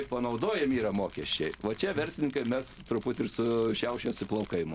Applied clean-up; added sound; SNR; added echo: none; Crumpling, crinkling; 19 dB; none.